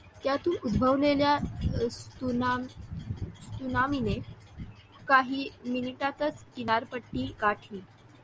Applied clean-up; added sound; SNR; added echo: none; none; none; none.